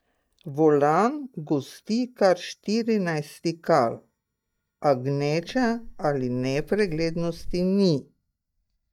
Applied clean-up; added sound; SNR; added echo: neural mask model DeepFilterNet 3.